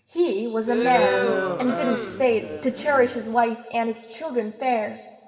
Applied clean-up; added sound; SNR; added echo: none; Crowd; 2 dB; reverberation time 1.8 s.